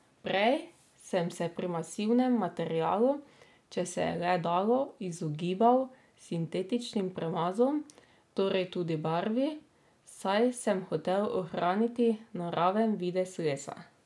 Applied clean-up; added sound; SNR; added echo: none; none; none; none.